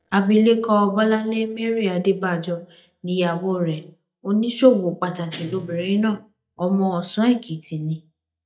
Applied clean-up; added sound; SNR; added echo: neural mask model DeepFilterNet 3.